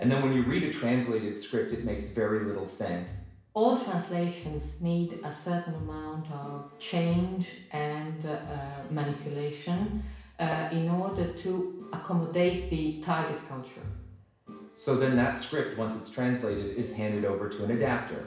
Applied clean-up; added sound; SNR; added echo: none; none; none; reverberation time 0.7 s.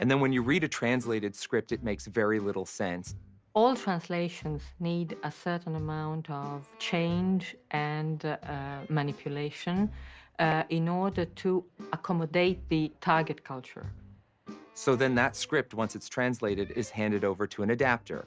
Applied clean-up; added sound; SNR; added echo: none; none; none; none.